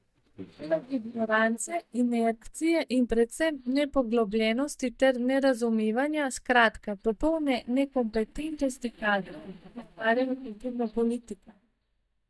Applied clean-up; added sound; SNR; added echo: neural mask model DeepFilterNet 3.